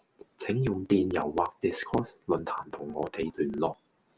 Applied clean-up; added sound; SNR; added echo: none; none; none; none.